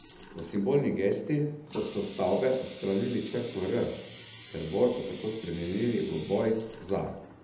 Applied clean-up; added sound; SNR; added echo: none; Water tap, faucet; 11 dB; reverberation time 0.8 s.